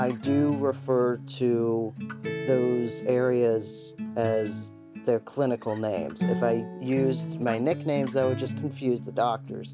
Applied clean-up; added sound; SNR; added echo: none; Acoustic guitar; 8 dB; none.